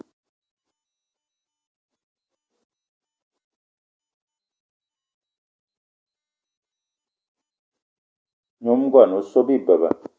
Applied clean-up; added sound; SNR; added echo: none; none; none; none.